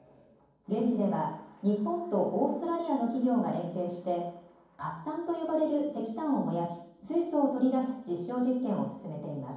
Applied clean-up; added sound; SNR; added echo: none; none; none; reverberation time 1.2 s.